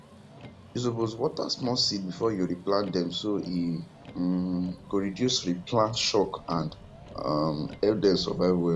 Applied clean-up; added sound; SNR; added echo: none; Motor vehicle (road); 19 dB; none.